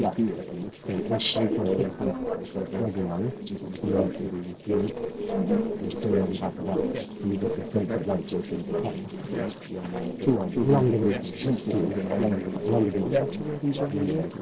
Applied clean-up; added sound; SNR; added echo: neural separator model SepFormer DNS4.